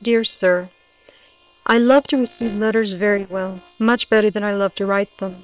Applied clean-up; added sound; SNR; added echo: neural separator model SepFormer WHAM!.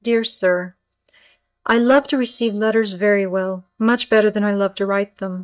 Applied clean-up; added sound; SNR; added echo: neural mask model DeepFilterNet 3.